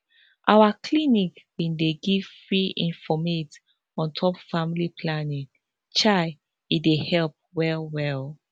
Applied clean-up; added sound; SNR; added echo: none; none; none; none.